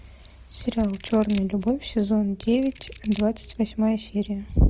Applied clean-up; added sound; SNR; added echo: none; Scissors; 20 dB; none.